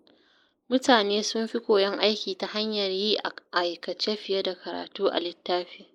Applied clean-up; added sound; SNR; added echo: neural mask model Resemble Enhance denoiser.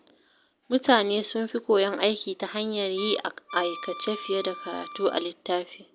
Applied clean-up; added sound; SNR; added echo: none; Wind instrument, woodwind instrument; 14 dB; none.